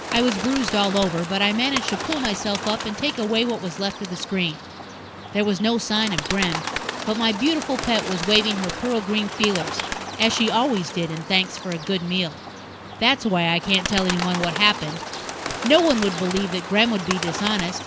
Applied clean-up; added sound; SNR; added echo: none; Bird; 7 dB; none.